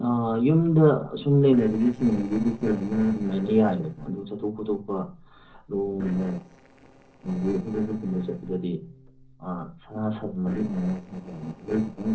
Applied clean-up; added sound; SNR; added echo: neural separator model SepFormer DNS4.